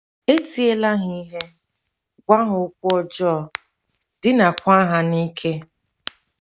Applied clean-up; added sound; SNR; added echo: none; Crack; 18 dB; none.